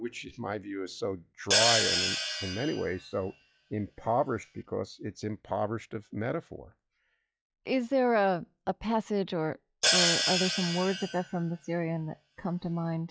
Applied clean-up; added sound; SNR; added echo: classical method log-MMSE.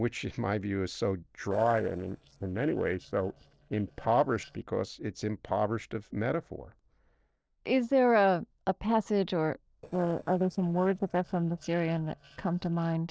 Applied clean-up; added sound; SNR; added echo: neural separator model SepFormer DNS4.